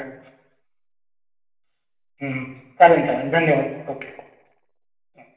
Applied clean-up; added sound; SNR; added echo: none; none; none; reverberation time 0.8 s.